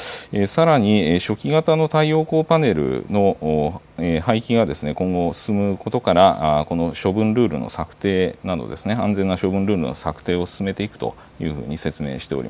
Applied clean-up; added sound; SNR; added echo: none; none; none; none.